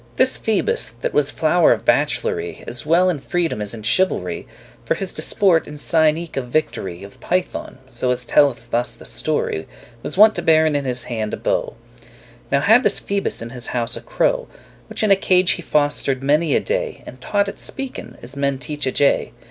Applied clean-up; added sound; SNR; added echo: none; none; none; none.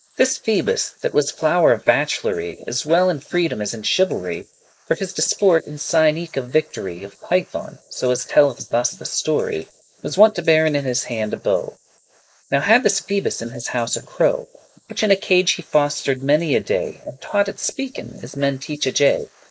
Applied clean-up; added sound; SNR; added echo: neural mask model Resemble Enhance denoiser.